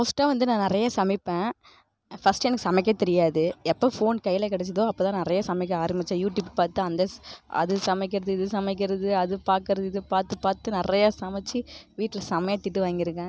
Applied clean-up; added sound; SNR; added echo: none; none; none; none.